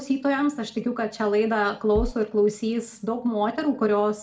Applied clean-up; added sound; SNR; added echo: none; Bass drum; 7 dB; reverberation time 0.4 s.